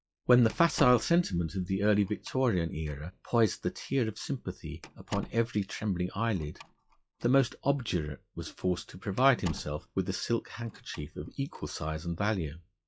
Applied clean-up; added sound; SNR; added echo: classical method log-MMSE.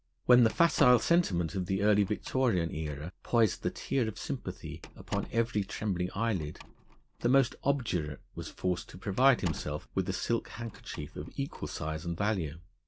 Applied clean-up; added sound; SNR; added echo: none; Slam; 19 dB; none.